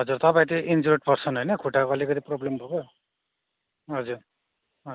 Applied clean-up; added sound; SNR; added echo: none; none; none; none.